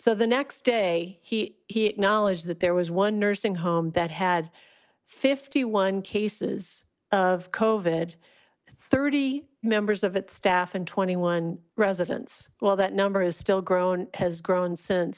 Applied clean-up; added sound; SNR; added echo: none; none; none; none.